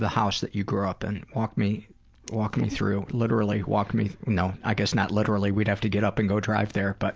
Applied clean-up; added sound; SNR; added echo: none; none; none; none.